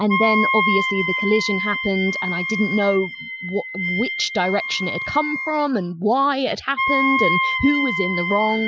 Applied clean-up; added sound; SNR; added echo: classical method Wiener filter.